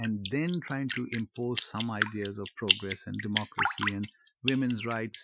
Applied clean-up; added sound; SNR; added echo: classical method Wiener filter.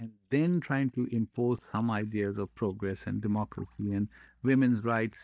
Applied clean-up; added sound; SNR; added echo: neural mask model DeepFilterNet 3.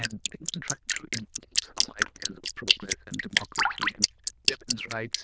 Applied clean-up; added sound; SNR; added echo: neural diffusion model UNIVERSE++.